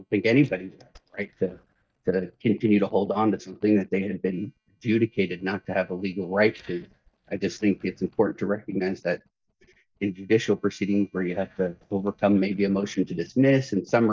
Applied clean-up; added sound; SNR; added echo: neural mask model DeepFilterNet 3.